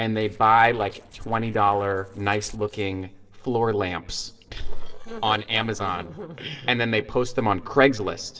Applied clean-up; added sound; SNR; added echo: neural separator model SepFormer DNS4.